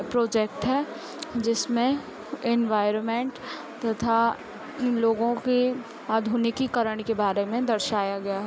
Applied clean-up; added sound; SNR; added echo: none; none; none; none.